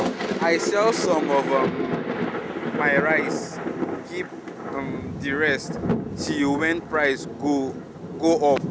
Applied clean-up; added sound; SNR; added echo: none; Thunder; 3 dB; none.